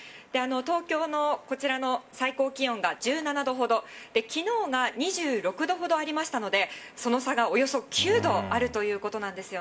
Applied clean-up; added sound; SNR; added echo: none; none; none; reverberation time 0.4 s.